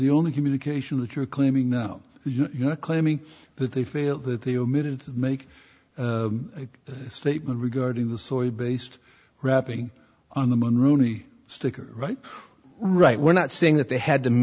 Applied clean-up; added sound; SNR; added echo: none; none; none; none.